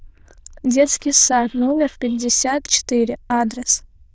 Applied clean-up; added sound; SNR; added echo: neural diffusion model UNIVERSE++.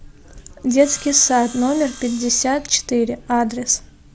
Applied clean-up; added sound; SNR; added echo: none; Sawing; 19 dB; none.